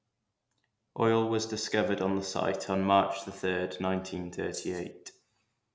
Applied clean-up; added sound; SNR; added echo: none; Rattle (instrument); 13 dB; none.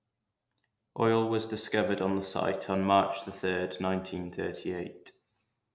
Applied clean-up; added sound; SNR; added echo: neural separator model SepFormer DNS4.